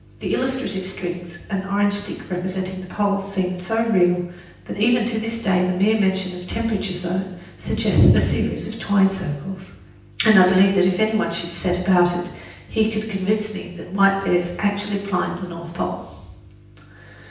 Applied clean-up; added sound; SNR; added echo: none; none; none; reverberation time 0.9 s.